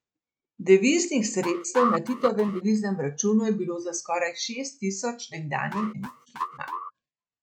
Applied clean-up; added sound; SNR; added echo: neural mask model RNNoise.